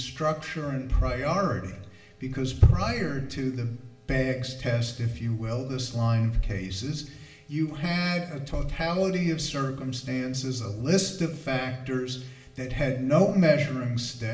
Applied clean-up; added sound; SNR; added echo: none; none; none; reverberation time 0.8 s.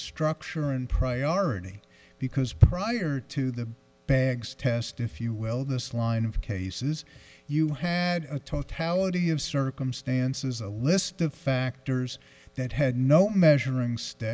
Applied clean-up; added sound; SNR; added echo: none; none; none; none.